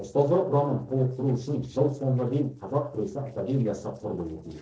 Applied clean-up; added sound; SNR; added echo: neural separator model SepFormer DNS4.